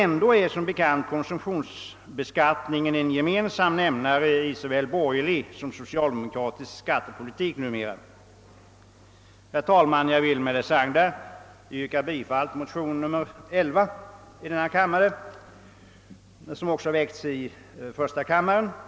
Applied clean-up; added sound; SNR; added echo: none; none; none; none.